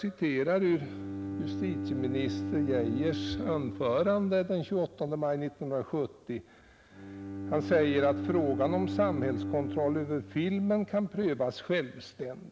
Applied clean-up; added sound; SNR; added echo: none; Bowed string instrument; 7 dB; none.